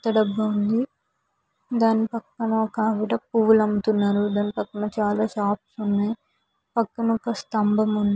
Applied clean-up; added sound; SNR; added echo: none; none; none; none.